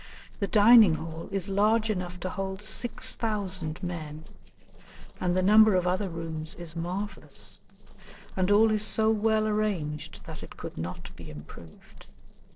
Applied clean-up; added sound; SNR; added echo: neural separator model SepFormer DNS4.